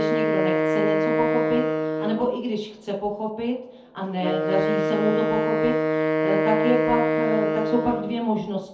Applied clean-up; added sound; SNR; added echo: none; Wind instrument, woodwind instrument; -3 dB; reverberation time 0.5 s.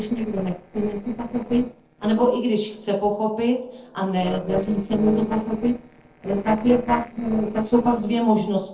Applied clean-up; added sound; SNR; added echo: neural separator model SepFormer DNS4.